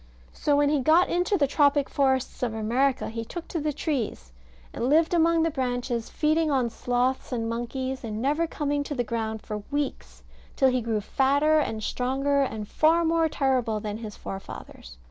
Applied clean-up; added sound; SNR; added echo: none; none; none; none.